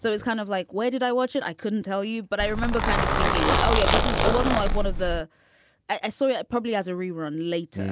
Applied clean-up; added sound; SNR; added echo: none; Zipper (clothing); -5 dB; none.